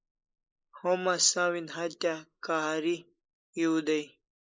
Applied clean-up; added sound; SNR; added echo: neural mask model Resemble Enhance denoiser.